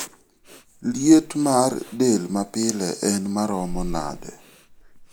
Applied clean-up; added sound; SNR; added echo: none; Breathing; 15 dB; none.